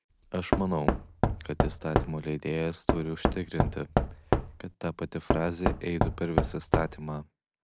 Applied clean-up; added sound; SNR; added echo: none; Knock / Wood; -4 dB; none.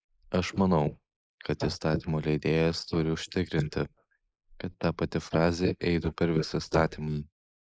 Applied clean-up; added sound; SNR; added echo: neural mask model Resemble Enhance denoiser.